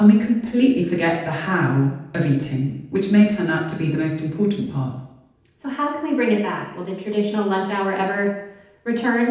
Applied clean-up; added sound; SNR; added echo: none; none; none; reverberation time 0.8 s.